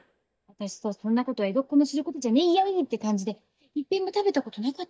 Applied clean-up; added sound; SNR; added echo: neural mask model DeepFilterNet 3.